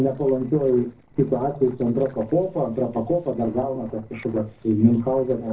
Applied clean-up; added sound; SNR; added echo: neural separator model SepFormer DNS4.